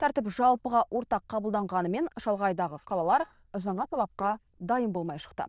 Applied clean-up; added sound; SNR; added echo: neural diffusion model UNIVERSE++.